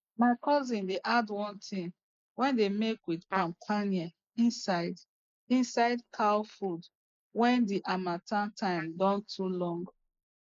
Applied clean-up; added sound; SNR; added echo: neural mask model Resemble Enhance denoiser.